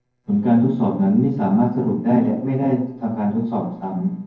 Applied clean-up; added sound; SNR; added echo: neural separator model SepFormer DNS4.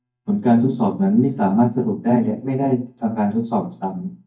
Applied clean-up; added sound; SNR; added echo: neural mask model DeepFilterNet 3.